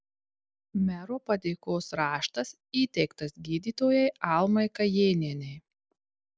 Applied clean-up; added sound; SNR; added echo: none; none; none; none.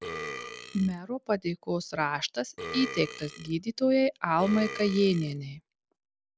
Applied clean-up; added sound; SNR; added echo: none; Burping, eructation; 12 dB; none.